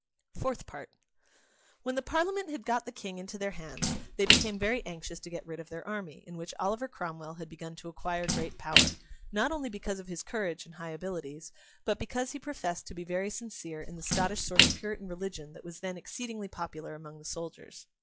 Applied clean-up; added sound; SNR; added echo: classical method log-MMSE.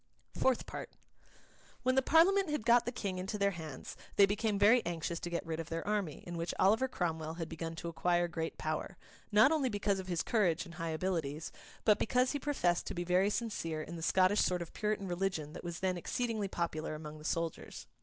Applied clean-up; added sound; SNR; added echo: none; none; none; none.